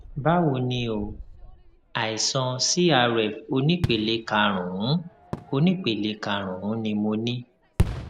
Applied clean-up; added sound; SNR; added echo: none; Fireworks; 11 dB; none.